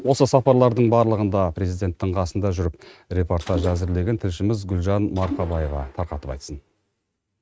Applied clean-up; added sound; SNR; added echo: neural mask model RNNoise.